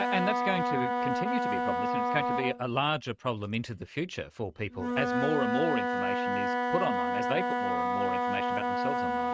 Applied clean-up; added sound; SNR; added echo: neural mask model RNNoise.